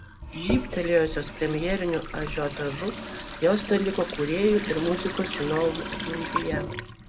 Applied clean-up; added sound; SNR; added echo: none; Sink (filling or washing) / Water tap, faucet; 7 dB; none.